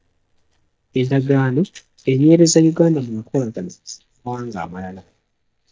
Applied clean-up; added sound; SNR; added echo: neural mask model DeepFilterNet 3.